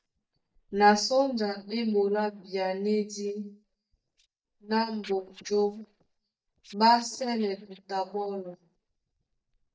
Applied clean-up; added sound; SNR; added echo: neural mask model DeepFilterNet 3.